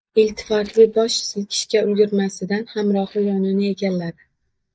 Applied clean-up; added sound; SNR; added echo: neural mask model DeepFilterNet 3.